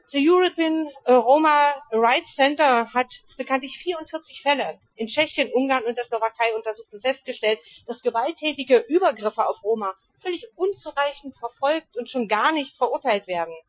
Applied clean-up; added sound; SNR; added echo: classical method Wiener filter.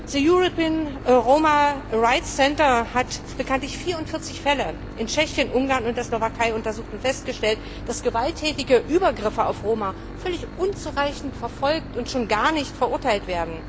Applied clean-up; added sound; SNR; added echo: none; Engine / Boat, Water vehicle; 12 dB; none.